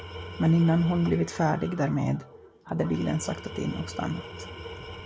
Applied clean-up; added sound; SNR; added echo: none; Tools; 13 dB; none.